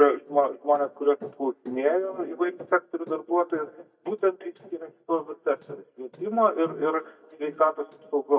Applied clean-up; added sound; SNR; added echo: neural mask model DeepFilterNet 3.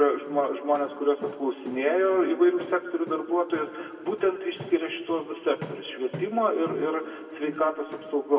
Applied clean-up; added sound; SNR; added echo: none; Walk, footsteps; 19 dB; reverberation time 2.1 s.